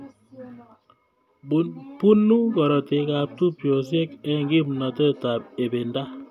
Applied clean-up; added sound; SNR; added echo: none; none; none; none.